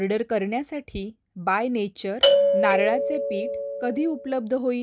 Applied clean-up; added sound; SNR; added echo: none; Doorbell; -4 dB; none.